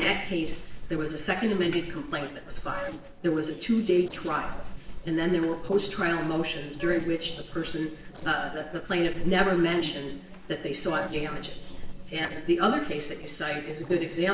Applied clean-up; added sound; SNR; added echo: neural separator model SepFormer DNS4.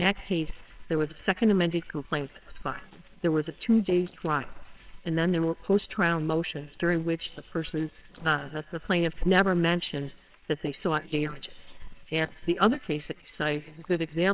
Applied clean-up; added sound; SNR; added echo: neural separator model SepFormer WHAMR!.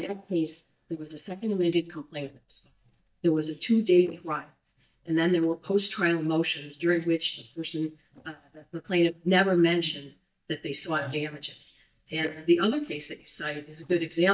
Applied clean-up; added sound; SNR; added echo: neural mask model DeepFilterNet 3.